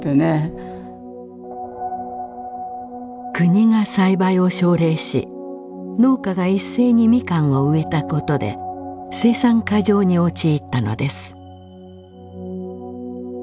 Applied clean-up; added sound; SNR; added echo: none; none; none; none.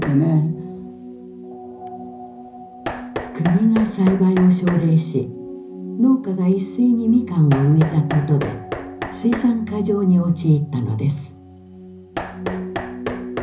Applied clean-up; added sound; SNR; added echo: none; Knock; 14 dB; reverberation time 0.5 s.